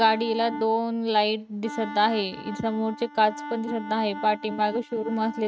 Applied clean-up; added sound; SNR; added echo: neural mask model RNNoise.